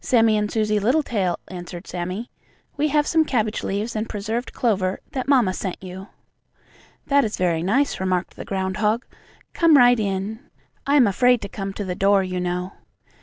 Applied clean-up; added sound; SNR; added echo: none; none; none; none.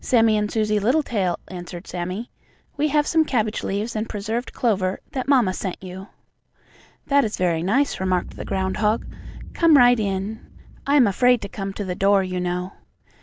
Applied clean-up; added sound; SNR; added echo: none; Boom; 18 dB; none.